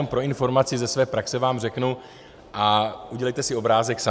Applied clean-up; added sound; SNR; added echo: none; none; none; none.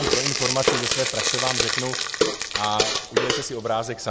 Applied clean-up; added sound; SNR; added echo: none; Frying (food); -4 dB; none.